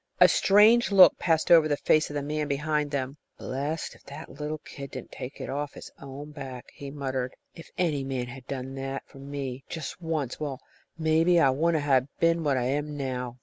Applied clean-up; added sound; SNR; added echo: none; none; none; none.